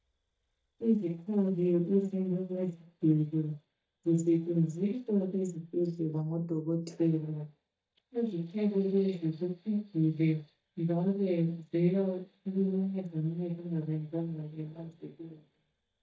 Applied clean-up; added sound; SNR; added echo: neural mask model DeepFilterNet 3.